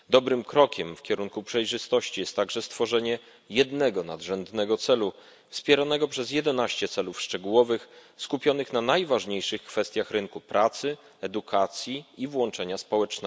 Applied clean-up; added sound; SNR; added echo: none; none; none; none.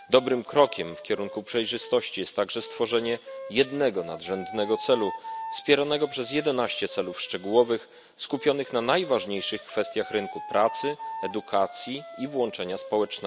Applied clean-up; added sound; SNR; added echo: none; Wind instrument, woodwind instrument; 14 dB; none.